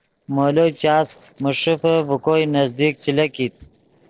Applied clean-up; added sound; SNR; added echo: neural separator model SepFormer DNS4.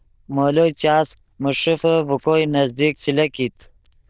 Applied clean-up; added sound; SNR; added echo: neural diffusion model UNIVERSE++.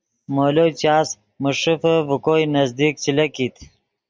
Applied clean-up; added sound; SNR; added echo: none; none; none; none.